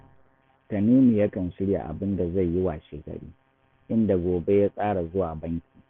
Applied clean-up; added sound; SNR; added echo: none; none; none; none.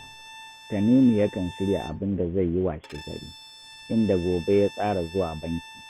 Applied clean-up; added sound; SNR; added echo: none; Bowed string instrument; 19 dB; none.